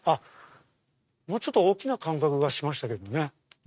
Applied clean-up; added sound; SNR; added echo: neural mask model RNNoise.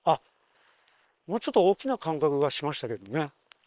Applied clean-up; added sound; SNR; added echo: neural separator model SepFormer WHAM!.